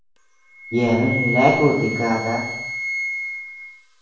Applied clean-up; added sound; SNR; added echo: none; Wind instrument, woodwind instrument; 6 dB; reverberation time 0.7 s.